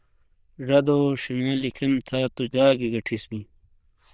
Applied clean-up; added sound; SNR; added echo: neural diffusion model UNIVERSE++.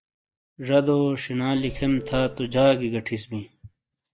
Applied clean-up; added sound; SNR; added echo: neural mask model DeepFilterNet 3.